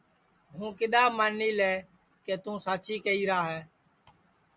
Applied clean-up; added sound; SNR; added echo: none; none; none; none.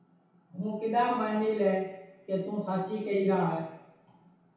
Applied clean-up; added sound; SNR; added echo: none; none; none; reverberation time 0.8 s.